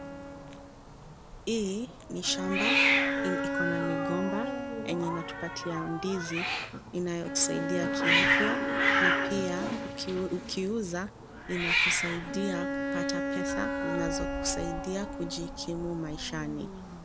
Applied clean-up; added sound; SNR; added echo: none; Bowed string instrument + Hiss; -3 dB; none.